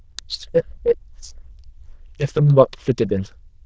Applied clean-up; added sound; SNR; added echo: neural diffusion model UNIVERSE++.